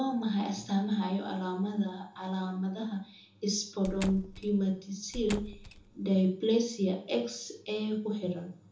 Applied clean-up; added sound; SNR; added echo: none; Squeak / Slam / Wood; 12 dB; reverberation time 1.0 s.